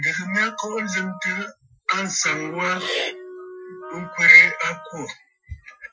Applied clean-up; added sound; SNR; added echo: classical method Wiener filter.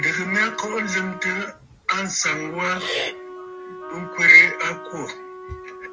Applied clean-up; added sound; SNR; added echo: none; Wind instrument, woodwind instrument + Wind instrument, woodwind instrument; 14 dB; none.